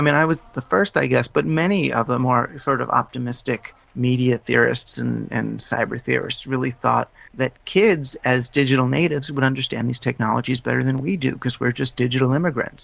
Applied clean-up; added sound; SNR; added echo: none; none; none; none.